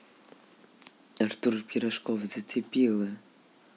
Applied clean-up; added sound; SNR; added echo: none; none; none; none.